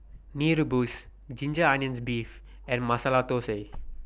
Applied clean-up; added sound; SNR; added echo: none; Wind / Car; 18 dB; none.